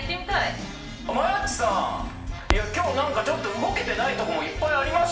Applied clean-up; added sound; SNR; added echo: none; Crackle; 10 dB; reverberation time 0.9 s.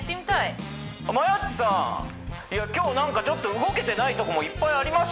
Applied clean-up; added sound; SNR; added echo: none; none; none; none.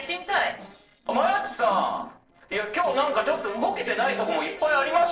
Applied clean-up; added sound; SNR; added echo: neural separator model SepFormer DNS4.